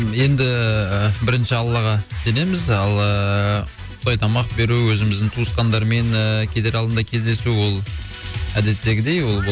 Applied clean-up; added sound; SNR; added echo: none; none; none; none.